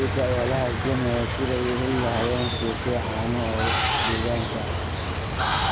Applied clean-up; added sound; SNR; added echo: none; Water; -1 dB; none.